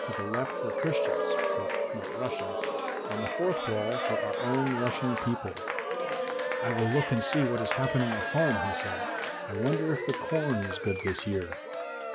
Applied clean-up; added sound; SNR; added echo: none; Cheering; 0 dB; none.